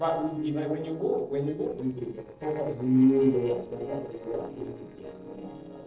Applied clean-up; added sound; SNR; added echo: neural separator model SepFormer DNS4.